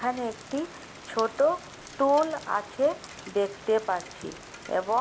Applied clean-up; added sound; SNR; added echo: none; Rain; 16 dB; none.